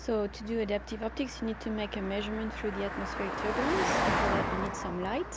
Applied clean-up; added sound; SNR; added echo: none; Car passing by; 0 dB; none.